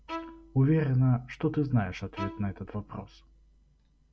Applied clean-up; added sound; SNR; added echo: none; Bowed string instrument; 16 dB; none.